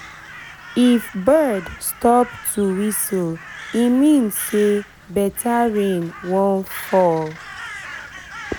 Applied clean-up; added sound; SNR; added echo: none; Crow; 17 dB; none.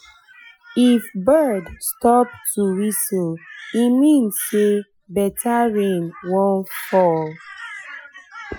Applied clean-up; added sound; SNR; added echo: classical method Wiener filter.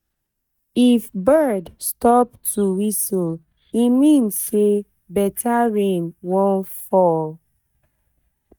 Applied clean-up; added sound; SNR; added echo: neural mask model DeepFilterNet 3.